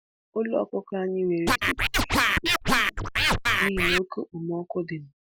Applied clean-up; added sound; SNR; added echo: neural mask model Resemble Enhance denoiser.